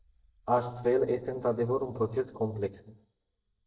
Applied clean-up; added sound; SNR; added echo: neural mask model DeepFilterNet 3.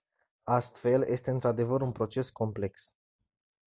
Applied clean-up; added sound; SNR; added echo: none; none; none; none.